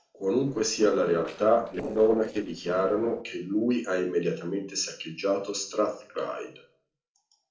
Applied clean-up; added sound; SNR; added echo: neural separator model SepFormer DNS4.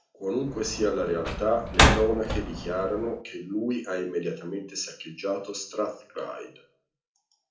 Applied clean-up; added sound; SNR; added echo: none; Slam; -4 dB; reverberation time 0.3 s.